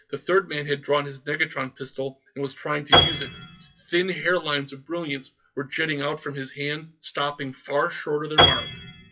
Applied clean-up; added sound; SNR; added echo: classical method WPE with log-MMSE.